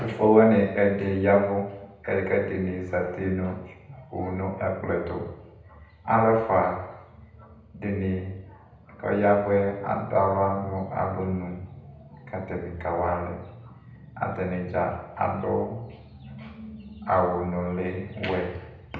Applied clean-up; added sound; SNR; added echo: none; none; none; reverberation time 0.8 s.